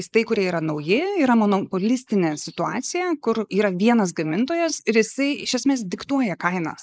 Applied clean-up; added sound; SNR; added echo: neural mask model Resemble Enhance denoiser.